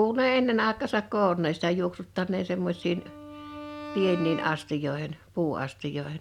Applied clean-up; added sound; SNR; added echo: none; Bowed string instrument; 14 dB; none.